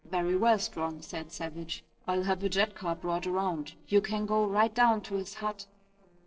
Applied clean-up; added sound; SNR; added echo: neural separator model SepFormer DNS4.